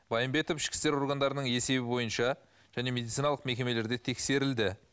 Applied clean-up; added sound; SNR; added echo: none; none; none; none.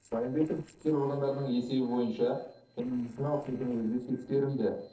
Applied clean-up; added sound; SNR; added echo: neural separator model SepFormer DNS4.